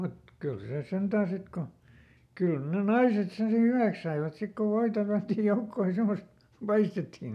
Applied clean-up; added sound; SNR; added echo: none; none; none; none.